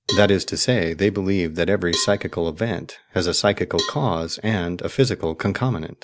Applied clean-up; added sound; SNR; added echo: none; Cowbell; 13 dB; none.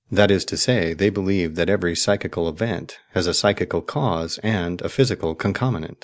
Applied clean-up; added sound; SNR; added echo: none; none; none; none.